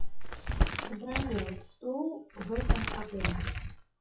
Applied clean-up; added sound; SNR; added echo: classical method WPE with log-MMSE.